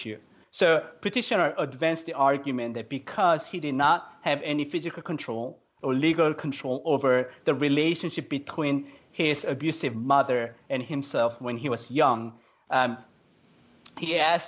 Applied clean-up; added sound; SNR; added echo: none; none; none; none.